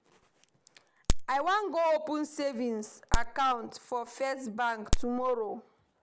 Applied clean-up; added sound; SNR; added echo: none; Crack; 0 dB; none.